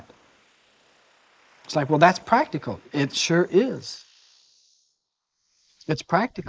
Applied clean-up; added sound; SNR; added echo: neural mask model Resemble Enhance denoiser.